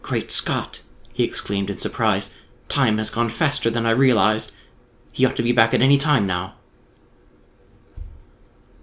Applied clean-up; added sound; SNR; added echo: none; none; none; none.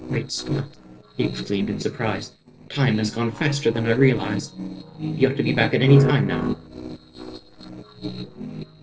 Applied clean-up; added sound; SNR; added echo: neural separator model SepFormer DNS4.